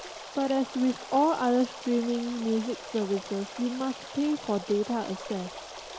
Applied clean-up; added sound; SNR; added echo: none; Stream; 13 dB; none.